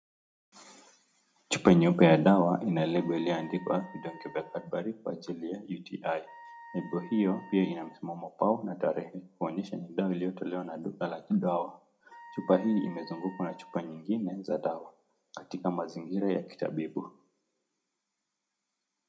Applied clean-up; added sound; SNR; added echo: none; Wind instrument, woodwind instrument; 19 dB; reverberation time 0.3 s.